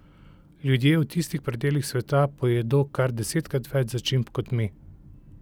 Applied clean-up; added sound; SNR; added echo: none; none; none; none.